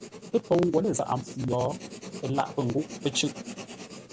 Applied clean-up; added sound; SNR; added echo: none; Writing; 13 dB; none.